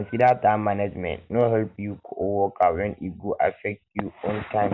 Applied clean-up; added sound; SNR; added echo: none; none; none; none.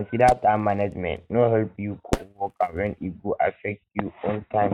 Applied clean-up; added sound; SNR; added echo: neural mask model RNNoise.